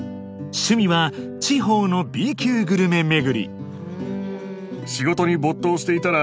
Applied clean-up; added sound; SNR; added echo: none; none; none; none.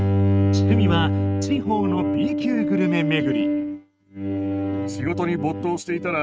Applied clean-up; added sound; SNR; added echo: neural mask model RNNoise.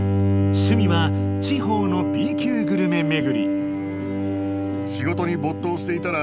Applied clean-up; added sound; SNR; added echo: none; Bowed string instrument; -3 dB; none.